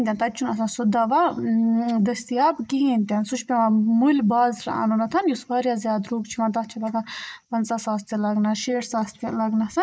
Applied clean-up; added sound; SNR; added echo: neural mask model Resemble Enhance denoiser.